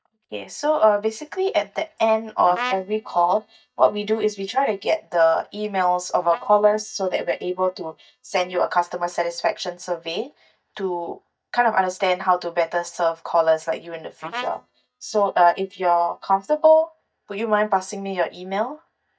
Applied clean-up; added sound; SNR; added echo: neural mask model DeepFilterNet 3.